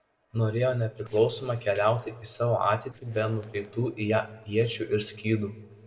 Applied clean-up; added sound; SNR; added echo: neural separator model SepFormer DNS4.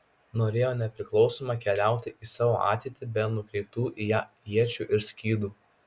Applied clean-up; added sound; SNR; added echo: none; none; none; none.